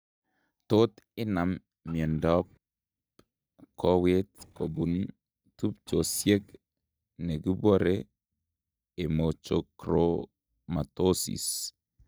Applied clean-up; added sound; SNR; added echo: neural mask model DeepFilterNet 3.